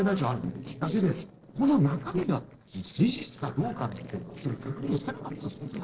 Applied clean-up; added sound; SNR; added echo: neural separator model SepFormer DNS4.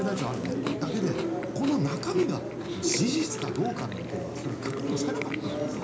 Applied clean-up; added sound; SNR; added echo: none; Chewing, mastication; 1 dB; reverberation time 0.4 s.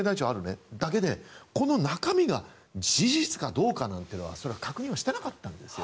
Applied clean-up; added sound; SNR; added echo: none; none; none; none.